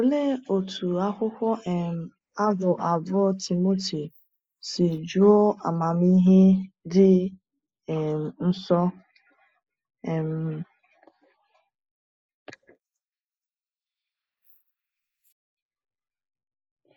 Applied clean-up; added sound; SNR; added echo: neural mask model Resemble Enhance denoiser.